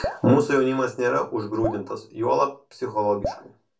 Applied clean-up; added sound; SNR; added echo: none; Drip; 12 dB; reverberation time 0.2 s.